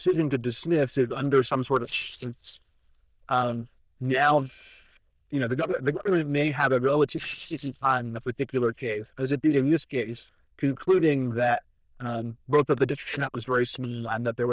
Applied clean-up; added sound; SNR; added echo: neural diffusion model UNIVERSE++.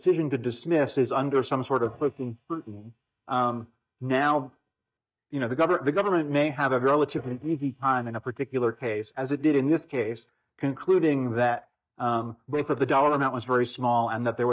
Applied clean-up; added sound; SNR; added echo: neural mask model DeepFilterNet 3.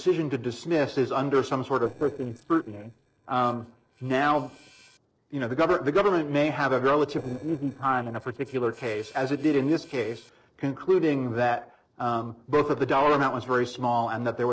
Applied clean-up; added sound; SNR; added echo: neural separator model SepFormer DNS4.